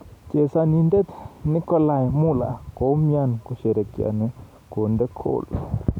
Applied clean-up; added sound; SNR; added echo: none; none; none; none.